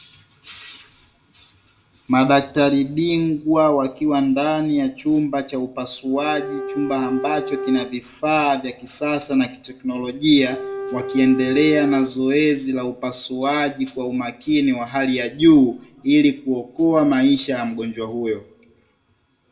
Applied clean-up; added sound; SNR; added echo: none; Bowed string instrument; 8 dB; reverberation time 0.3 s.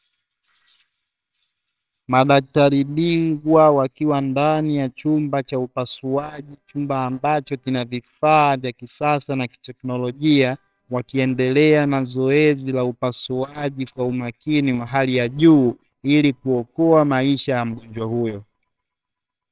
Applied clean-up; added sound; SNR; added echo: neural separator model SepFormer WHAMR!.